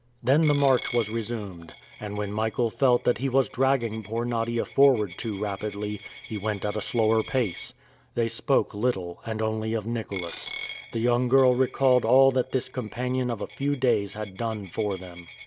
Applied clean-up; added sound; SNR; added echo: none; Coin (dropping); 17 dB; none.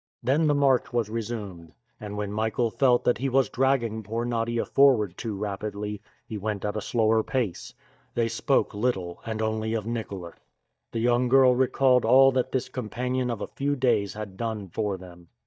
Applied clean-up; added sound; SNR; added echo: neural mask model DeepFilterNet 3.